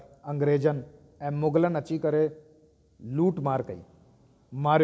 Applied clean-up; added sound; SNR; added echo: none; none; none; none.